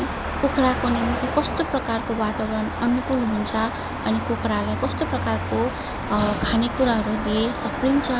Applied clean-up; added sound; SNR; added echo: none; Car passing by / Traffic noise, roadway noise / Engine; 4 dB; none.